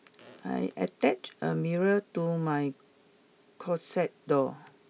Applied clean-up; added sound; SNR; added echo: none; none; none; none.